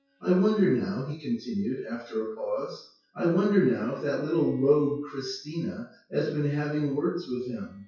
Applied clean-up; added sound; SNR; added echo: classical method WPE with log-MMSE.